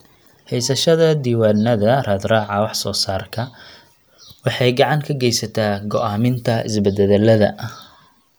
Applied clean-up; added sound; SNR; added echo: none; none; none; none.